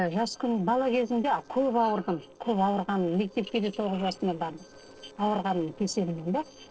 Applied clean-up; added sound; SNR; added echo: neural separator model SepFormer DNS4.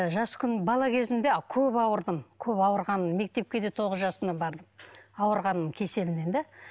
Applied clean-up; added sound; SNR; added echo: none; none; none; none.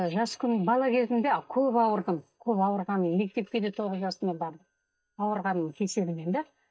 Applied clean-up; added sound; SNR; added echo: neural mask model DeepFilterNet 3.